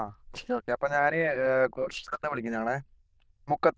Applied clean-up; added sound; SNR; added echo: neural diffusion model UNIVERSE++.